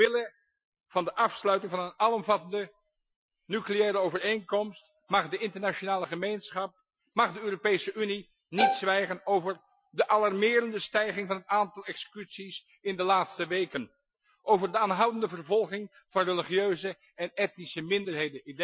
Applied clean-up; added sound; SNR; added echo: classical method Wiener filter.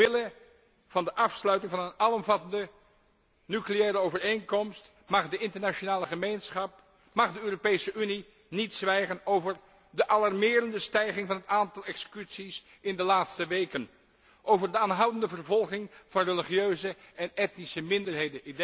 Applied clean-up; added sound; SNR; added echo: none; none; none; none.